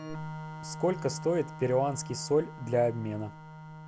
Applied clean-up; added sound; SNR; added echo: none; Organ; 11 dB; none.